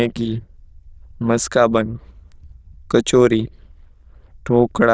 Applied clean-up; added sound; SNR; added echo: neural diffusion model UNIVERSE++.